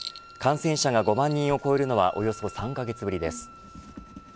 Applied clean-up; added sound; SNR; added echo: none; Wind instrument, woodwind instrument + Writing; 17 dB; none.